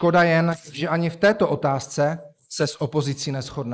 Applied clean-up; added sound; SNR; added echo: neural mask model Resemble Enhance denoiser.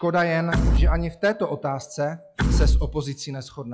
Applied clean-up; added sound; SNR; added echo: classical method log-MMSE.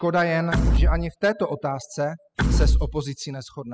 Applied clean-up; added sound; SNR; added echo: classical method spectral subtraction.